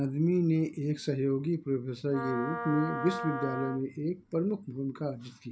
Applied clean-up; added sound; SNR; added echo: none; Wind instrument, woodwind instrument; 7 dB; none.